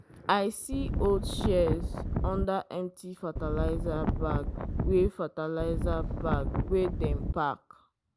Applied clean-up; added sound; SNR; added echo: none; Wind; -1 dB; none.